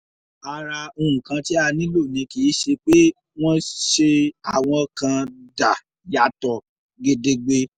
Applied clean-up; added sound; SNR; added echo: none; none; none; none.